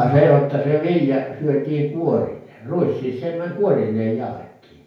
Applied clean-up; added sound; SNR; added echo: none; none; none; reverberation time 0.5 s.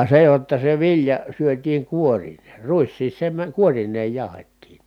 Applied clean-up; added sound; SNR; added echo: none; none; none; none.